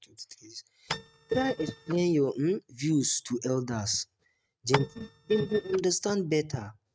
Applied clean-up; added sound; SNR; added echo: neural mask model RNNoise.